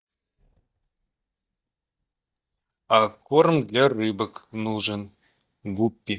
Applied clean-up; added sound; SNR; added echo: neural mask model DeepFilterNet 3.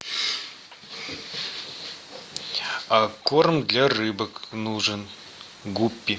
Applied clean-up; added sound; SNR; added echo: none; none; none; none.